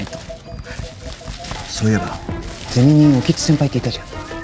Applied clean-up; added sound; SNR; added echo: none; Computer keyboard + Crumpling, crinkling; 15 dB; none.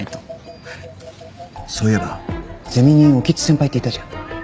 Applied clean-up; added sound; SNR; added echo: none; none; none; none.